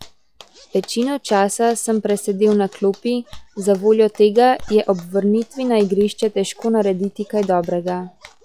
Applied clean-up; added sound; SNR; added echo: classical method log-MMSE.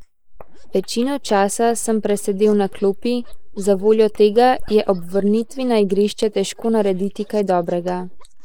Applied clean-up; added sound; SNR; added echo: neural mask model Resemble Enhance denoiser.